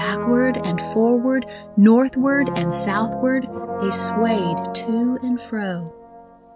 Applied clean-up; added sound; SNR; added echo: none; Brass instrument; 8 dB; none.